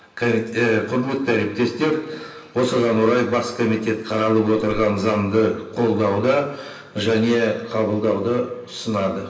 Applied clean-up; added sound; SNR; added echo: none; Bird; 14 dB; reverberation time 0.9 s.